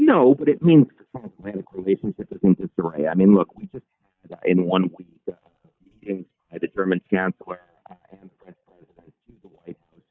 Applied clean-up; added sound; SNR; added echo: neural mask model DeepFilterNet 3.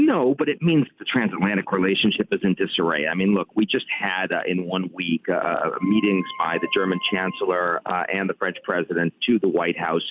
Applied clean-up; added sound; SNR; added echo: none; Wind instrument, woodwind instrument; 18 dB; none.